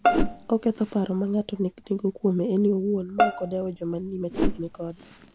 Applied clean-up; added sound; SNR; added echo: none; Whoosh, swoosh, swish + Bowed string instrument; 2 dB; none.